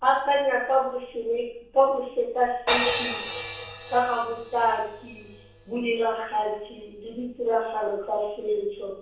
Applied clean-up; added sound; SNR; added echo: none; Crash cymbal; 9 dB; reverberation time 0.7 s.